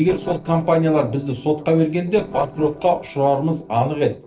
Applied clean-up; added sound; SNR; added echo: neural separator model SepFormer DNS4.